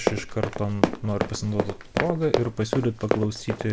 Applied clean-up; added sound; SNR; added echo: none; Run; 1 dB; none.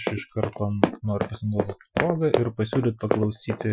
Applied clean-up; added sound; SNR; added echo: classical method Wiener filter.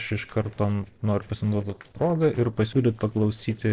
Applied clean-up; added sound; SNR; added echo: neural separator model SepFormer DNS4.